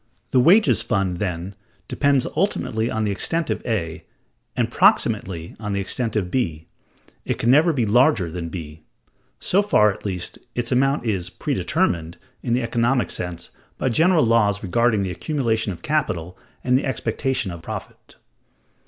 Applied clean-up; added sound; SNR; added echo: none; none; none; none.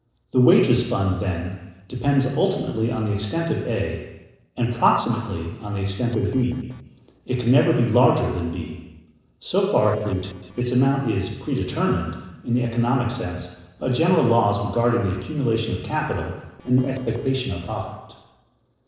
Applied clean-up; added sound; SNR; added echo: neural separator model SepFormer DNS4.